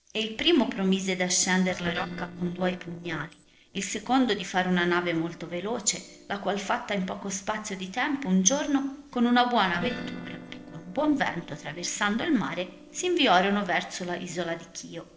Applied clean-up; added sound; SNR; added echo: neural separator model SepFormer DNS4.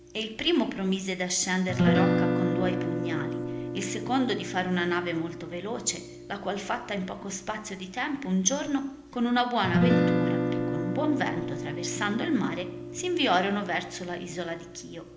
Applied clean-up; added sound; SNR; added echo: none; Guitar; 1 dB; reverberation time 0.8 s.